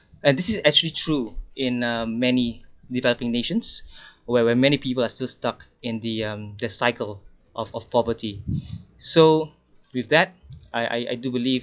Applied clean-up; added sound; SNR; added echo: classical method log-MMSE.